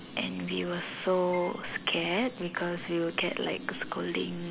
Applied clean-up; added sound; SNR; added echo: none; Keyboard (musical); 13 dB; none.